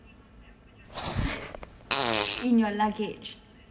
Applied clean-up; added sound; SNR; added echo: none; Fart; 0 dB; reverberation time 1.4 s.